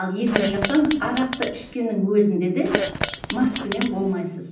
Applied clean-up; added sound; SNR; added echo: none; Fart; 2 dB; reverberation time 0.6 s.